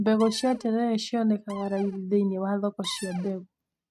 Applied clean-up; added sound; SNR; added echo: neural mask model RNNoise.